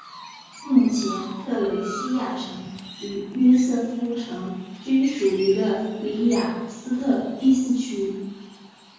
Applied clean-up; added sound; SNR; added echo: none; Chirp, tweet; 18 dB; reverberation time 1.3 s.